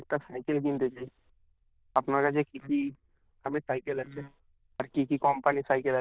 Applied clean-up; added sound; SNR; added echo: neural diffusion model UNIVERSE++.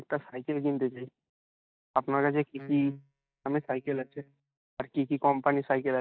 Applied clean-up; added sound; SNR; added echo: neural mask model DeepFilterNet 3.